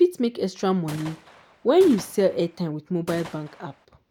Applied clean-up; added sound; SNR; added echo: none; Gunshot, gunfire; 19 dB; none.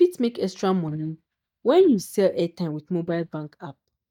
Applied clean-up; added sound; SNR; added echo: neural mask model DeepFilterNet 3.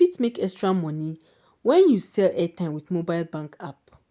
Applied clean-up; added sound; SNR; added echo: none; none; none; none.